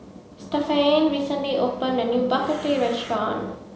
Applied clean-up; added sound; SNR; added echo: none; Breathing; 18 dB; none.